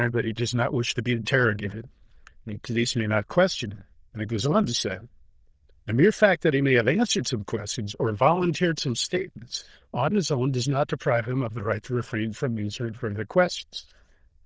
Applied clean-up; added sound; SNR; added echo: neural diffusion model UNIVERSE++.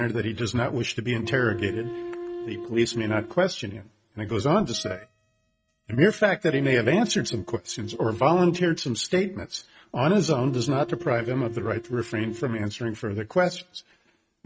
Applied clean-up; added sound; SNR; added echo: neural mask model RNNoise.